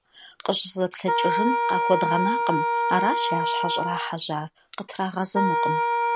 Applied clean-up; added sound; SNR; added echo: none; Wind instrument, woodwind instrument; -2 dB; none.